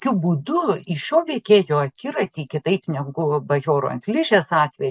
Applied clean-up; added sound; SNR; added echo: none; Chime; 13 dB; none.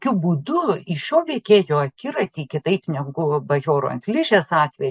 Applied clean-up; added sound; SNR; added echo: none; none; none; none.